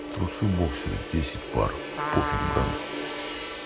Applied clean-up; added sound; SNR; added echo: none; Gong + Trumpet; 3 dB; none.